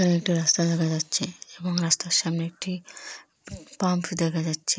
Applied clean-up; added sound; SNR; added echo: none; none; none; none.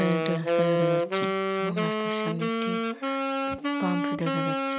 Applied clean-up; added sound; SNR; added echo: none; Wind instrument, woodwind instrument; -4 dB; none.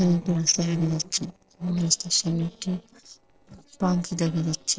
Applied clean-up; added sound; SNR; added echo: neural separator model SepFormer DNS4.